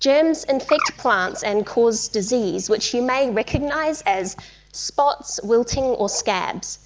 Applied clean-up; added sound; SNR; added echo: none; Bird; 14 dB; none.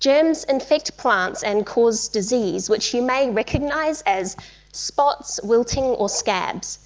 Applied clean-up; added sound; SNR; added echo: none; none; none; none.